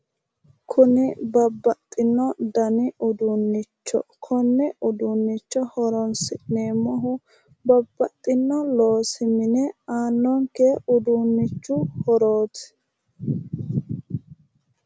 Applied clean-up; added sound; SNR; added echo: none; none; none; none.